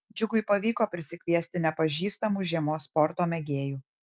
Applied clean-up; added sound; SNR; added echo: none; none; none; none.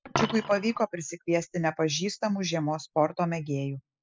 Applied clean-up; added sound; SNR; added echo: classical method spectral subtraction.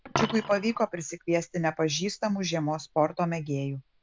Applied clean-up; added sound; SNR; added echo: none; Coin (dropping); 11 dB; none.